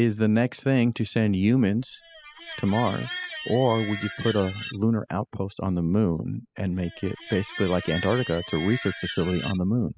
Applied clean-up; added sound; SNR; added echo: classical method spectral subtraction.